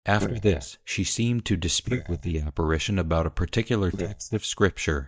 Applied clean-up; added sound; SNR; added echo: neural mask model DeepFilterNet 3.